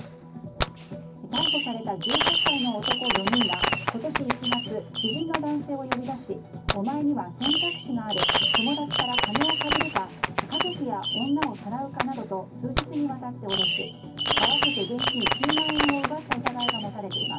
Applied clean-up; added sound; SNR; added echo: none; Fireworks; -3 dB; reverberation time 0.4 s.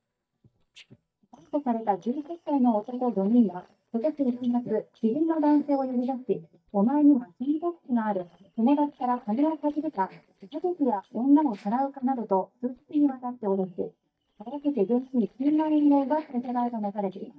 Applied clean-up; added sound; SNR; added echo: neural mask model DeepFilterNet 3.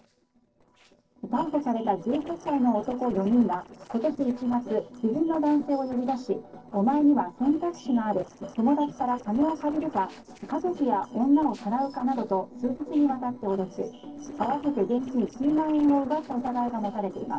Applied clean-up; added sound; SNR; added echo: neural separator model SepFormer DNS4.